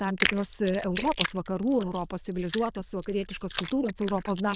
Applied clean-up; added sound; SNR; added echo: neural diffusion model UNIVERSE++.